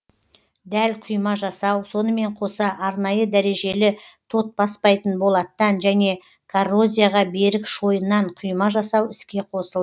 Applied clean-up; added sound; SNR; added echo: none; none; none; none.